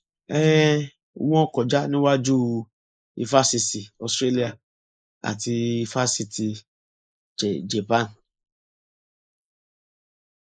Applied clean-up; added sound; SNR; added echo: neural mask model Resemble Enhance denoiser.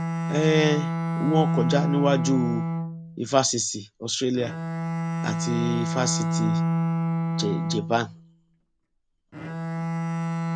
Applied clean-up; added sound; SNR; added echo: none; Bowed string instrument; 0 dB; none.